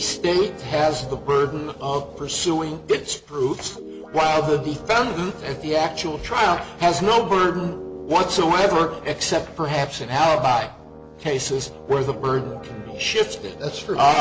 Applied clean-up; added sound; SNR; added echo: none; Brass instrument + Guitar; 16 dB; none.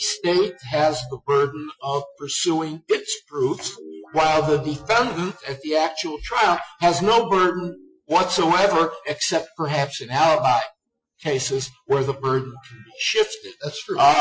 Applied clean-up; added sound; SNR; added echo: classical method Wiener filter.